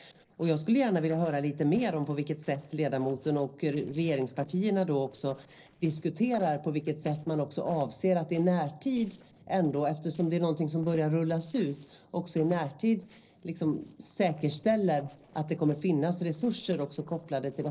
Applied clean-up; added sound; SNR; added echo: neural separator model SepFormer DNS4.